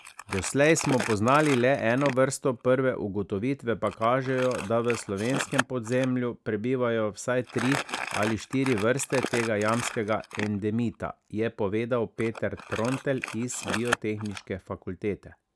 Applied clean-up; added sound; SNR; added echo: none; Crumpling, crinkling; 10 dB; none.